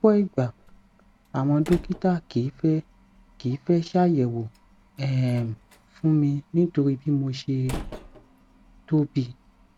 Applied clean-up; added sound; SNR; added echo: none; Slam; 19 dB; none.